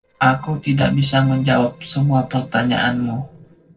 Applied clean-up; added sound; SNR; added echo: neural separator model SepFormer DNS4.